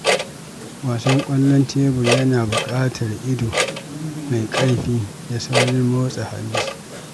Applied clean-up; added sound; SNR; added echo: none; Clock; 4 dB; none.